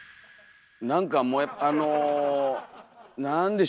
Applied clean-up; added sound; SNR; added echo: none; none; none; none.